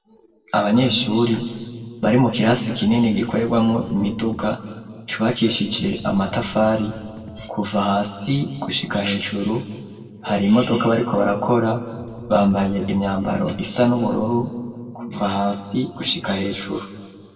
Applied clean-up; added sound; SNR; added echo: neural separator model SepFormer DNS4.